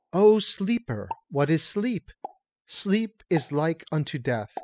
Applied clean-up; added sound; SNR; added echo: classical method spectral subtraction.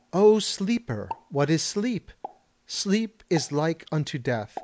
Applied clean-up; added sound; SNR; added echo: none; Explosion; 19 dB; none.